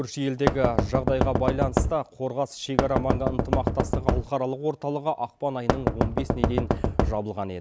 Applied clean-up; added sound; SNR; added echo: none; Knock; -4 dB; none.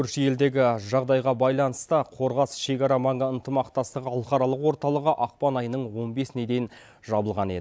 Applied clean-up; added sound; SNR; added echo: none; none; none; none.